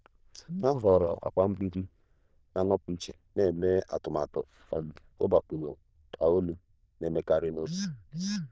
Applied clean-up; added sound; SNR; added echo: neural diffusion model UNIVERSE++.